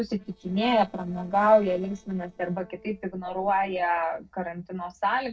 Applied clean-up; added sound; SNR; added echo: neural separator model SepFormer DNS4.